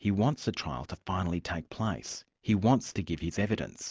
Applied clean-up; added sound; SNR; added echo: none; none; none; none.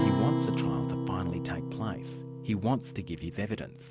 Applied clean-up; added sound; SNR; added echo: none; Acoustic guitar; -2 dB; none.